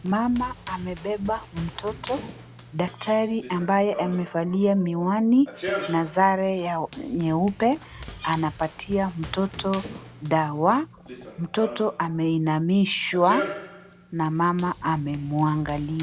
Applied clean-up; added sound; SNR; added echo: none; Run + Screech; 13 dB; none.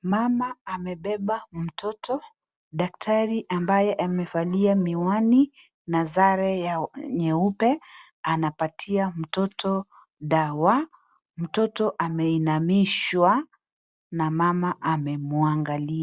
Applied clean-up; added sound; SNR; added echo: none; none; none; none.